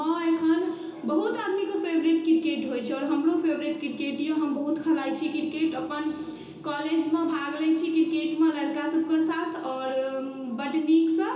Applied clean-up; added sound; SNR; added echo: none; none; none; reverberation time 0.7 s.